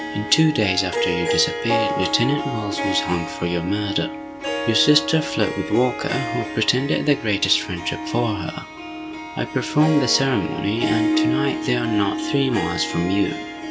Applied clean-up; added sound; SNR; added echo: none; Harp; 4 dB; none.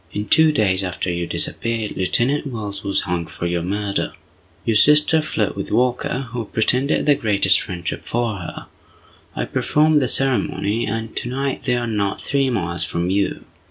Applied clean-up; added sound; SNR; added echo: none; none; none; none.